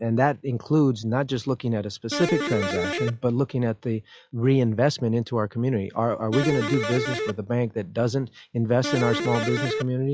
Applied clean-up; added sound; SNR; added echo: classical method log-MMSE.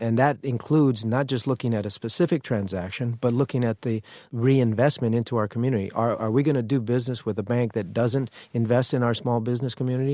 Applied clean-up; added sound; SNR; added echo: none; none; none; none.